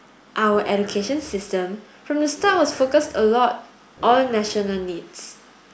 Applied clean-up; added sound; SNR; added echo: none; Growling; 18 dB; none.